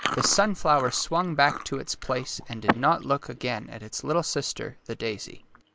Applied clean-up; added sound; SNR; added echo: none; Chewing, mastication; 8 dB; none.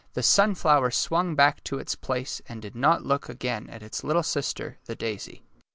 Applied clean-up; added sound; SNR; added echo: none; none; none; none.